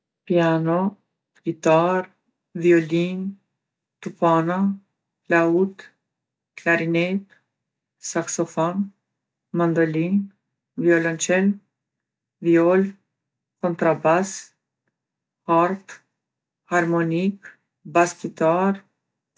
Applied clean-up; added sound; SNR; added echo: none; none; none; none.